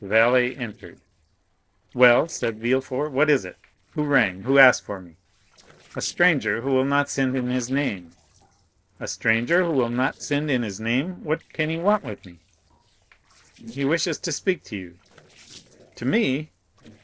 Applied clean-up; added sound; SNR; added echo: neural separator model SepFormer DNS4.